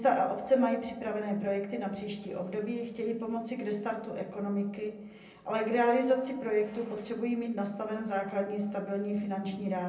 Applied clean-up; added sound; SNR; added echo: none; none; none; reverberation time 0.6 s.